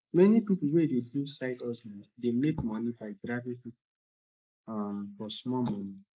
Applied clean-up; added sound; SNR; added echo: neural mask model Resemble Enhance denoiser.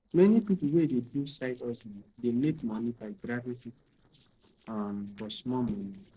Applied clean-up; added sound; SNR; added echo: neural separator model SepFormer DNS4.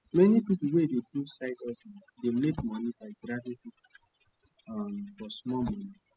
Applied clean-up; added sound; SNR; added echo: classical method spectral subtraction.